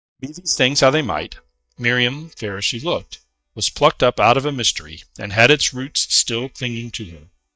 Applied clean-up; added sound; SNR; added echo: neural mask model DeepFilterNet 3.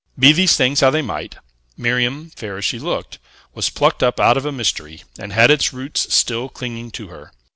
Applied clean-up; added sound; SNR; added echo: none; none; none; none.